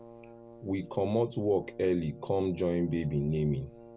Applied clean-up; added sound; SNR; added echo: none; Brass instrument; 19 dB; none.